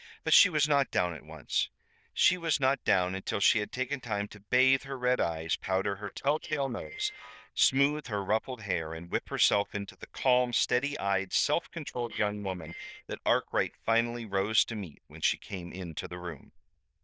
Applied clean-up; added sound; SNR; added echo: neural diffusion model UNIVERSE++.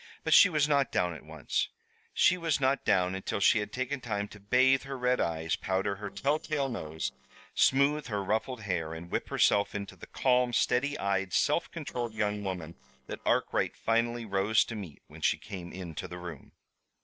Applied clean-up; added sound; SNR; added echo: neural separator model SepFormer DNS4.